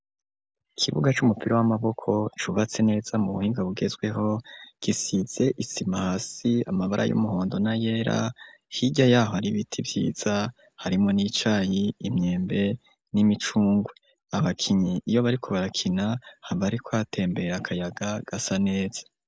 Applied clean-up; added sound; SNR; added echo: none; none; none; none.